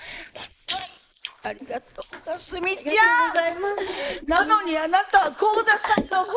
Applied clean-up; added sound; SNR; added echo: neural mask model Resemble Enhance denoiser.